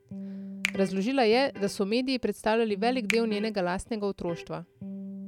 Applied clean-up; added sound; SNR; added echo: none; Electric guitar + Finger snapping; 11 dB; none.